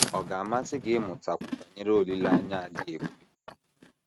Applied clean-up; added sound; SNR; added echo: neural mask model RNNoise.